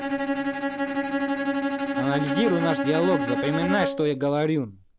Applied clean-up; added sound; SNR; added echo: none; Bowed string instrument; 1 dB; none.